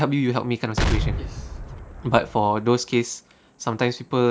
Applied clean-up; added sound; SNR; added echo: none; Explosion; 3 dB; none.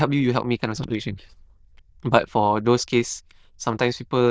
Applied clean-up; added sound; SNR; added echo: neural diffusion model UNIVERSE++.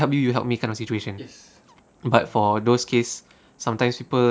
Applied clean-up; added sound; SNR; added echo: none; none; none; none.